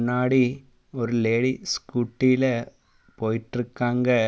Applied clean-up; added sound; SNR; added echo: none; none; none; none.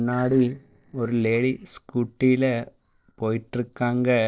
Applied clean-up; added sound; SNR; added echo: neural separator model SepFormer DNS4.